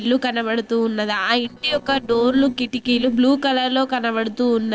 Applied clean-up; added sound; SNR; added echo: neural separator model SepFormer DNS4.